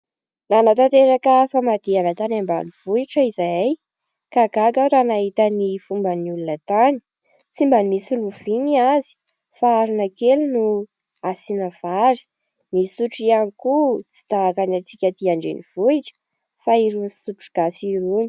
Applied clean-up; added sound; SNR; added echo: none; none; none; none.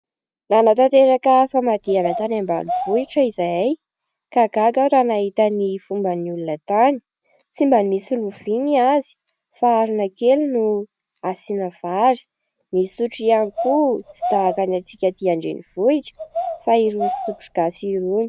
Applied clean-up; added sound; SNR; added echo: none; Bird vocalization, bird call, bird song; 10 dB; none.